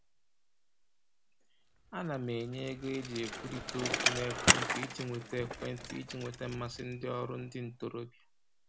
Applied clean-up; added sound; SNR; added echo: none; Bicycle; -2 dB; none.